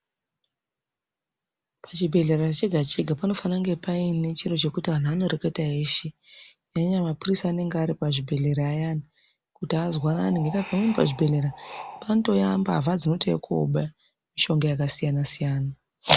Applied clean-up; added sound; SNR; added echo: none; Wind; 16 dB; none.